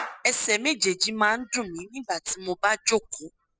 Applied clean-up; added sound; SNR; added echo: classical method spectral subtraction.